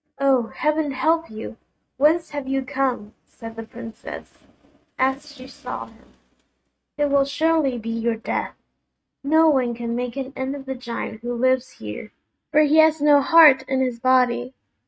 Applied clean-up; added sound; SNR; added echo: neural mask model RNNoise.